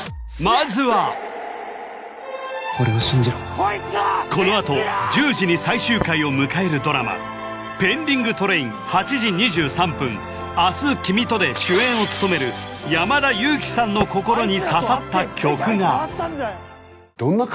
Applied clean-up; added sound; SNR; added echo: none; Tap; 16 dB; none.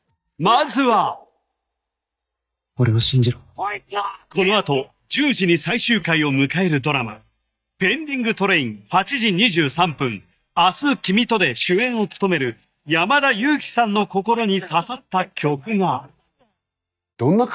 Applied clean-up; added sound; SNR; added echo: neural mask model DeepFilterNet 3.